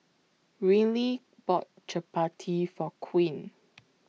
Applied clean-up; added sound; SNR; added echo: none; none; none; none.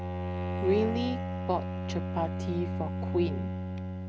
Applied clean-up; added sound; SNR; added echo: none; Bowed string instrument; 0 dB; none.